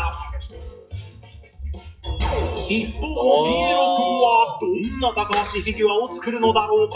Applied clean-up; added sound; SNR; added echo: classical method WPE with log-MMSE.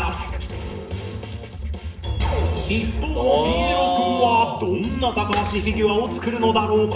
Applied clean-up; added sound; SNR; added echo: none; Bathtub (filling or washing) / Water / Splash, splatter; 16 dB; reverberation time 0.8 s.